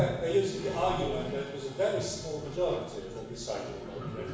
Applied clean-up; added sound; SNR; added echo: none; Toilet flush; 6 dB; reverberation time 1.1 s.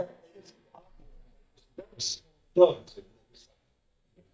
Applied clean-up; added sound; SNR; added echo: neural mask model DeepFilterNet 3.